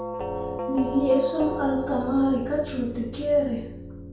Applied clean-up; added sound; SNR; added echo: none; Doorbell; 7 dB; reverberation time 0.5 s.